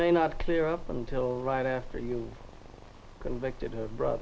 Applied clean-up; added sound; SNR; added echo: none; none; none; none.